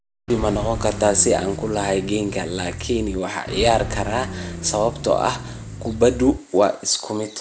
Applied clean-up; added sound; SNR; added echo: none; Car; 9 dB; none.